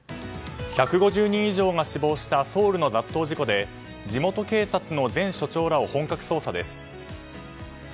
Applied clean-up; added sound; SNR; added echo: none; none; none; none.